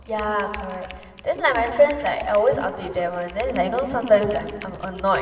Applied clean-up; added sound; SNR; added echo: none; Typing; 18 dB; reverberation time 2.0 s.